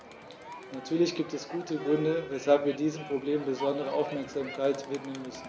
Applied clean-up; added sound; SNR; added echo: none; Crowd; 12 dB; none.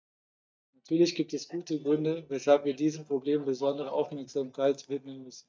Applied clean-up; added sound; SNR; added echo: neural mask model DeepFilterNet 3.